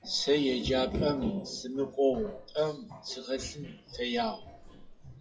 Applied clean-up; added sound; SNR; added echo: classical method WPE with log-MMSE.